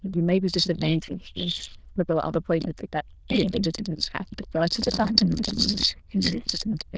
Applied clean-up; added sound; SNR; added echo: neural diffusion model UNIVERSE++.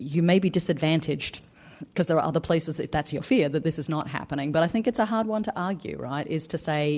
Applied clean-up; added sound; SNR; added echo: none; none; none; none.